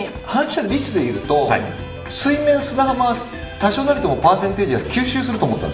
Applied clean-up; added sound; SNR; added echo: none; Bowed string instrument; 20 dB; reverberation time 1.3 s.